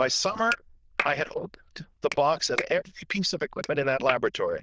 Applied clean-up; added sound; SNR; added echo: neural diffusion model UNIVERSE++.